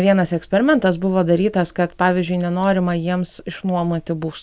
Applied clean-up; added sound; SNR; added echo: none; none; none; none.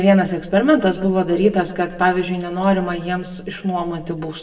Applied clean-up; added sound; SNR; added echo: none; none; none; reverberation time 0.7 s.